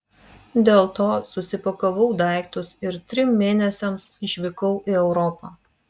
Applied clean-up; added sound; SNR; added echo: none; none; none; none.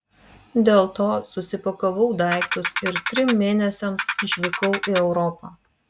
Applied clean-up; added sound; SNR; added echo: none; Ratchet, pawl; 2 dB; none.